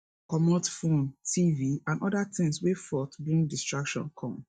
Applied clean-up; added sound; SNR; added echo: neural mask model DeepFilterNet 3.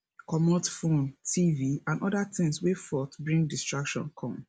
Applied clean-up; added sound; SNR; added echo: none; none; none; none.